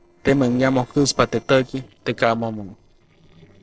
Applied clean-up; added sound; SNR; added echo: neural separator model SepFormer DNS4.